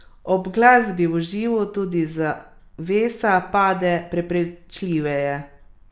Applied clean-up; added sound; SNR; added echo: none; none; none; none.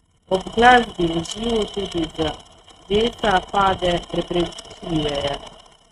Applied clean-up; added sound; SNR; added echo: neural mask model RNNoise.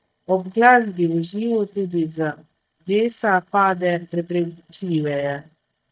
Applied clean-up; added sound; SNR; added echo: neural mask model DeepFilterNet 3.